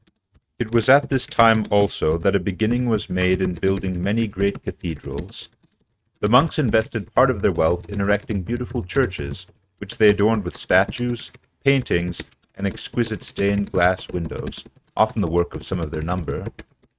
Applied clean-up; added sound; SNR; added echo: neural mask model RNNoise.